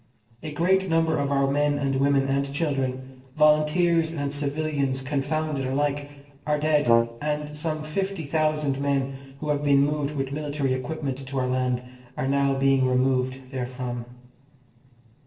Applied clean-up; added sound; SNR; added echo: neural separator model SepFormer DNS4.